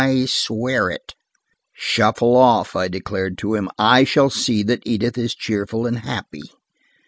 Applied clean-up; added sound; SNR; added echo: none; none; none; none.